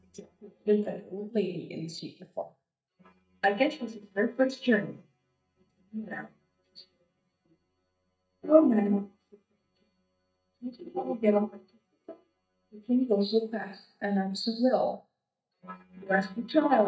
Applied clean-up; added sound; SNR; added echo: neural mask model DeepFilterNet 3.